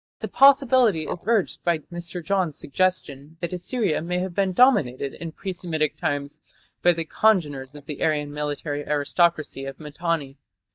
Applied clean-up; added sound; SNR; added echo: neural mask model DeepFilterNet 3.